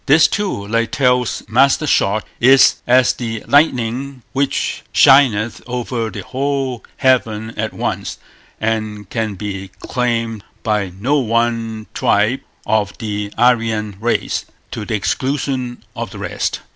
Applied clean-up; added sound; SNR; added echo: none; none; none; none.